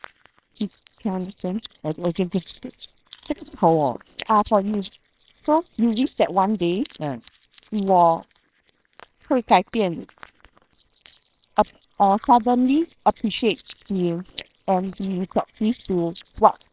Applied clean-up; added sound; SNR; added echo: neural separator model SepFormer WHAMR!.